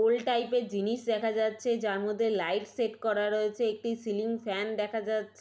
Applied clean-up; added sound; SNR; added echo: none; none; none; none.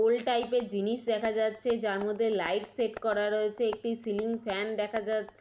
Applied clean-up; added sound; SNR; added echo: none; Tap; 19 dB; none.